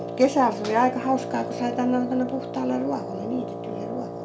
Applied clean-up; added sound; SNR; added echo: none; Wind instrument, woodwind instrument; 7 dB; none.